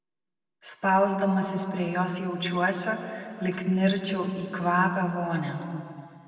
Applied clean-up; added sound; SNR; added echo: none; none; none; reverberation time 2.1 s.